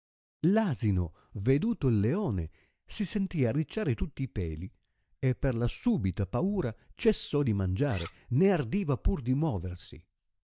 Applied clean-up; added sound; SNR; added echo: neural mask model DeepFilterNet 3.